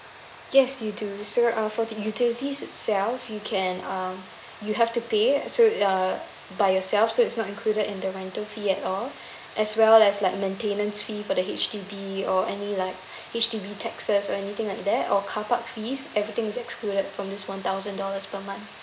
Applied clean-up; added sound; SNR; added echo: none; Insect; 3 dB; none.